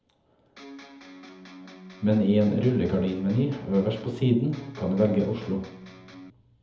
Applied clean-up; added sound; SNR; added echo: none; Electric guitar; 19 dB; reverberation time 0.7 s.